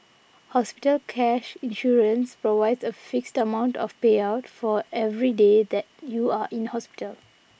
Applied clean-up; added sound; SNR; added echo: none; none; none; none.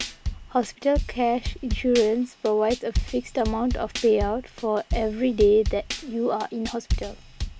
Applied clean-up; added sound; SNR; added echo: none; Drum / Drum kit; 7 dB; none.